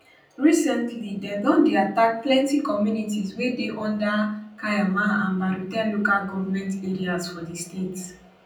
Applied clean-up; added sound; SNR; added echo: none; none; none; reverberation time 0.6 s.